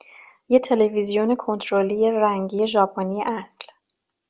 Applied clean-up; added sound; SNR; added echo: none; none; none; none.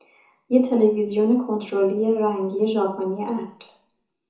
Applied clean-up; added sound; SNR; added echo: none; none; none; reverberation time 0.6 s.